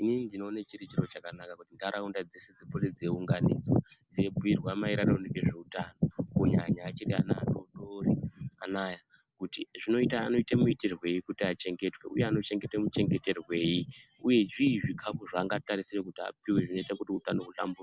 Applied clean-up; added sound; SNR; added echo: none; none; none; none.